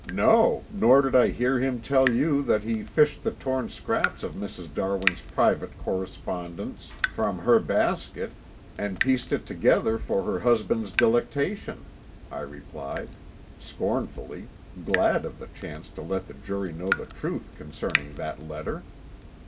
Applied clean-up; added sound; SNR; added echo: none; Drip / Water tap, faucet; 10 dB; reverberation time 0.2 s.